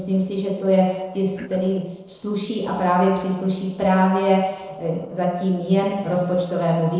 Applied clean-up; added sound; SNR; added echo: neural separator model SepFormer DNS4.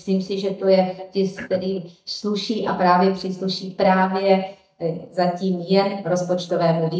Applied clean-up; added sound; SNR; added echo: neural mask model DeepFilterNet 3.